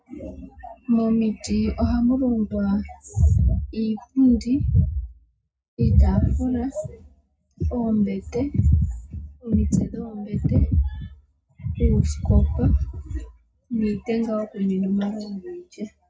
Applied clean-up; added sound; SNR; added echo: none; none; none; reverberation time 0.4 s.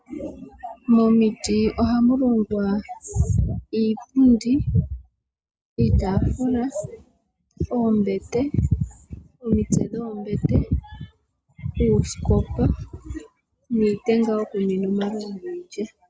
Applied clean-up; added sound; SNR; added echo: none; none; none; none.